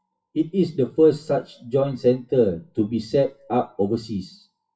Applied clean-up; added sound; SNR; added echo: classical method WPE with log-MMSE.